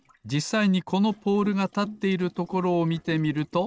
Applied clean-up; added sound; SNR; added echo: neural mask model RNNoise.